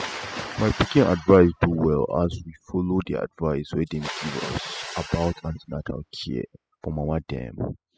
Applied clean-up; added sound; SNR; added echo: classical method spectral subtraction.